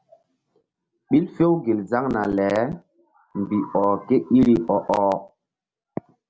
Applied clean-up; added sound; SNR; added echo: none; none; none; none.